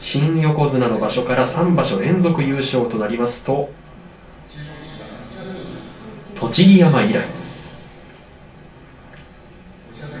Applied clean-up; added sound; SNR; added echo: none; none; none; reverberation time 0.3 s.